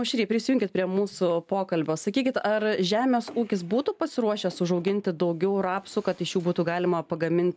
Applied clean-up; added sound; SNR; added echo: none; none; none; none.